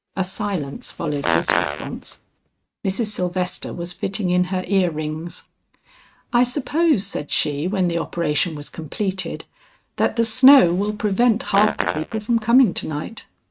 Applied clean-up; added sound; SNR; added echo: neural mask model RNNoise.